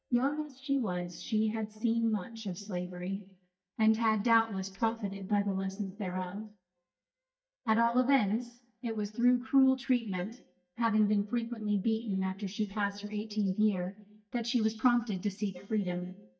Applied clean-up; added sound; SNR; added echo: neural mask model DeepFilterNet 3.